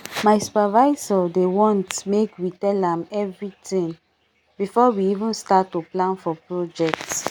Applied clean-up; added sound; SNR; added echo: none; none; none; none.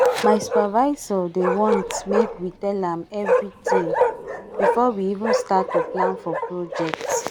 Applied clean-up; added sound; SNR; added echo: none; Bark; 0 dB; none.